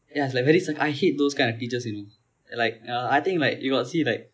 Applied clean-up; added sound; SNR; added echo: none; none; none; none.